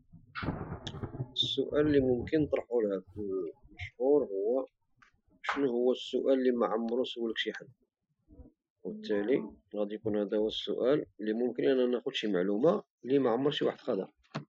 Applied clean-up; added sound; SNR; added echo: classical method Wiener filter.